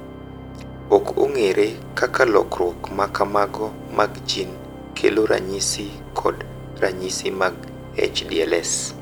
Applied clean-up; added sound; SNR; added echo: none; Organ; 13 dB; none.